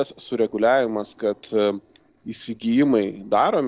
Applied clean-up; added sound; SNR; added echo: neural separator model SepFormer DNS4.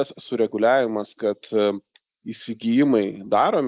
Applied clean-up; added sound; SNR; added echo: neural mask model Resemble Enhance denoiser.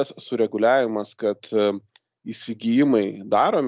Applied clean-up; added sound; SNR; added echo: none; none; none; none.